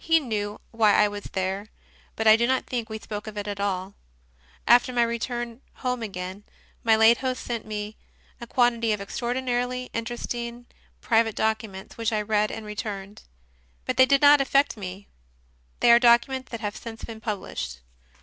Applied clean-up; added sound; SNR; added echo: none; none; none; none.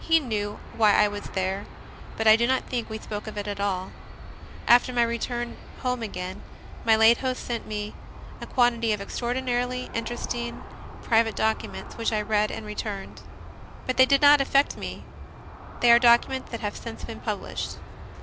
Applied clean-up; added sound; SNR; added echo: none; Aircraft; 12 dB; none.